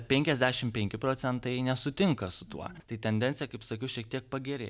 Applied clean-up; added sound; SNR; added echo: none; none; none; none.